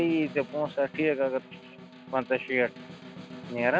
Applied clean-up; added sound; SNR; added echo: none; Snare drum; 15 dB; none.